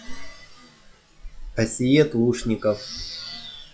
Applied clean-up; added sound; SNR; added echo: classical method log-MMSE.